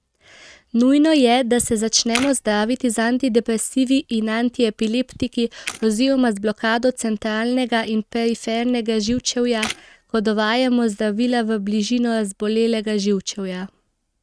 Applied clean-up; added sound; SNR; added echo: neural mask model RNNoise.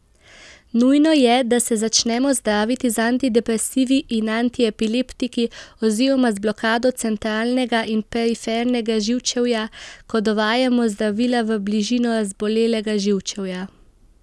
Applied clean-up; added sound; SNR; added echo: none; none; none; none.